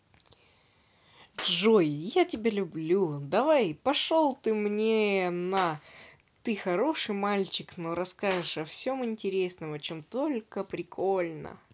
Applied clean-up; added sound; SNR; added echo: none; Clapping; 20 dB; none.